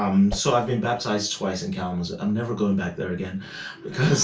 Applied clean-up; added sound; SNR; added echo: none; Whoosh, swoosh, swish; 10 dB; reverberation time 0.3 s.